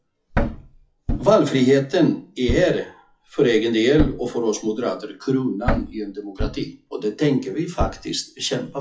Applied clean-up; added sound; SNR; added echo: classical method WPE with log-MMSE.